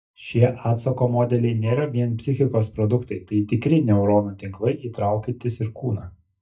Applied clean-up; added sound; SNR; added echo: neural mask model DeepFilterNet 3.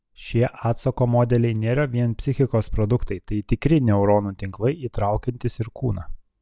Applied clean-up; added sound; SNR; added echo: none; none; none; none.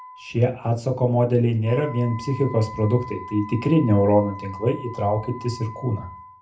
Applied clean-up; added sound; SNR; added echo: none; Wind instrument, woodwind instrument; 16 dB; reverberation time 0.3 s.